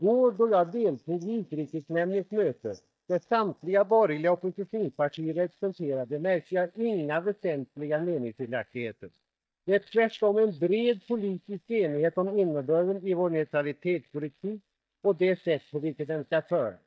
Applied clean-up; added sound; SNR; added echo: neural mask model DeepFilterNet 3.